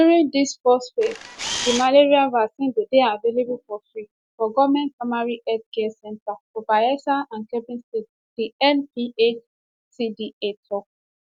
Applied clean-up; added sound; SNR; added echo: none; Camera; 6 dB; none.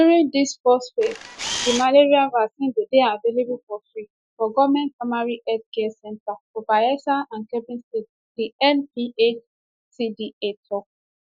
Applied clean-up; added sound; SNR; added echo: classical method Wiener filter.